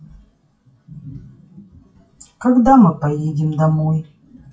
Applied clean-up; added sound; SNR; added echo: classical method WPE with log-MMSE.